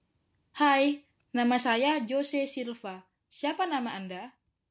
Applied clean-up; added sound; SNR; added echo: none; none; none; none.